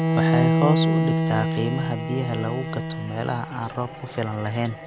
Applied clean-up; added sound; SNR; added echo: none; Bowed string instrument; -3 dB; none.